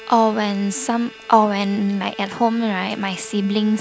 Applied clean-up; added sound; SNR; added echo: none; Bowed string instrument; 19 dB; none.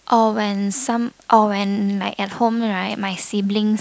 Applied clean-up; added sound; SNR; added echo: none; none; none; none.